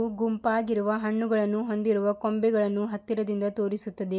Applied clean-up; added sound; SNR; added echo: none; none; none; none.